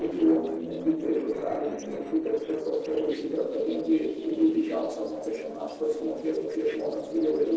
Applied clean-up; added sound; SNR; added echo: neural separator model SepFormer DNS4.